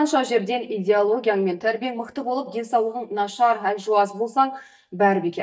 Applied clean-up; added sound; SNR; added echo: neural mask model DeepFilterNet 3.